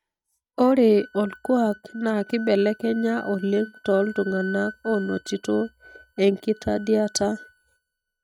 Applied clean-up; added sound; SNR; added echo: neural mask model RNNoise.